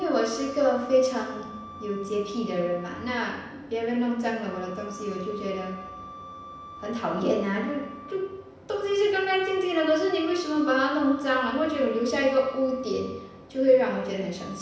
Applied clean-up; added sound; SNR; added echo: none; Wind instrument, woodwind instrument; 17 dB; reverberation time 0.9 s.